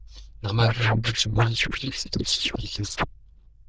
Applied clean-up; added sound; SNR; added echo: neural diffusion model UNIVERSE++.